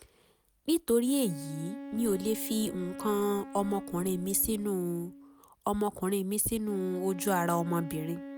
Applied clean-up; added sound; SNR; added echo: none; Wind instrument, woodwind instrument; 13 dB; none.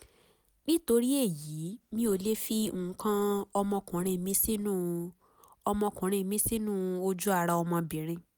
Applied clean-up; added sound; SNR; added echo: none; none; none; none.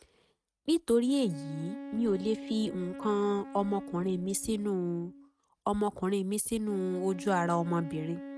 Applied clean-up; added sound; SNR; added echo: neural mask model RNNoise.